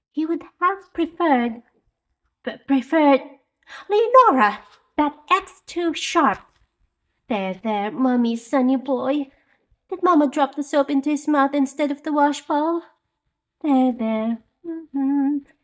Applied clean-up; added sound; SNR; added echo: neural mask model DeepFilterNet 3.